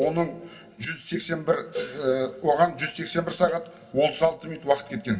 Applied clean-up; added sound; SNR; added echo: none; Cowbell; 15 dB; reverberation time 0.2 s.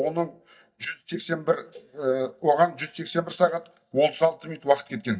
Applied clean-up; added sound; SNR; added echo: neural mask model DeepFilterNet 3.